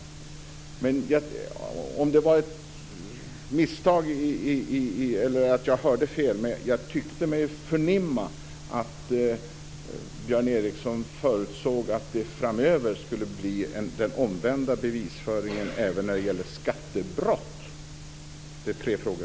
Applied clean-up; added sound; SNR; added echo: none; none; none; none.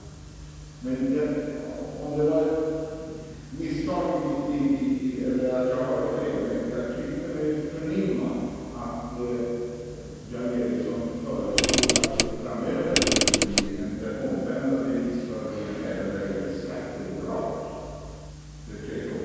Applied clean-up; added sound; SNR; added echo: none; Mechanisms / Car; -4 dB; reverberation time 2.1 s.